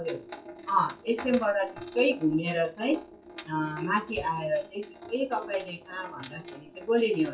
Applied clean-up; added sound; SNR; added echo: classical method WPE with log-MMSE.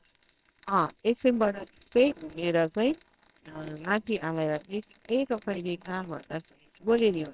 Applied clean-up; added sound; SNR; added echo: neural separator model SepFormer WHAMR!.